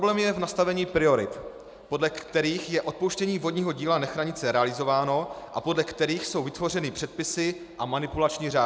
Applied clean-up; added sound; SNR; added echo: none; none; none; none.